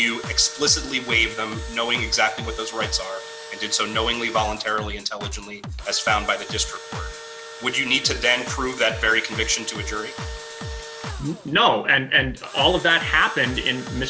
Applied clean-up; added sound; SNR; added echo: none; Drum kit + Engine / Drill; 10 dB; none.